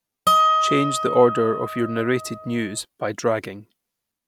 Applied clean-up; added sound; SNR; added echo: none; Harp; -1 dB; none.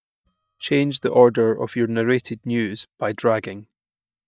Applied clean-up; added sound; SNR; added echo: neural mask model DeepFilterNet 3.